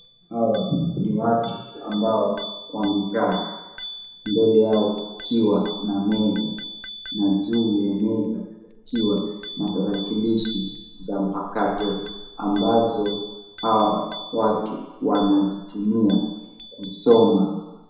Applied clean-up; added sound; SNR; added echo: none; Bicycle bell; 15 dB; reverberation time 1.0 s.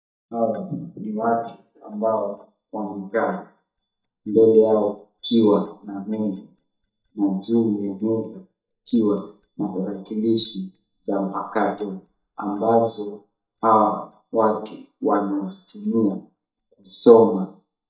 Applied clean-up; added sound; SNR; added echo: neural mask model DeepFilterNet 3.